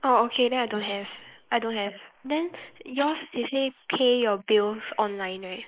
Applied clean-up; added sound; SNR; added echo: neural mask model Resemble Enhance denoiser.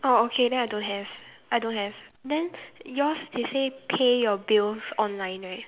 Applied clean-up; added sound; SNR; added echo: none; none; none; none.